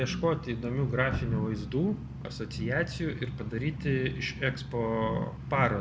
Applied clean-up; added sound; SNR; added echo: none; Knock; 18 dB; none.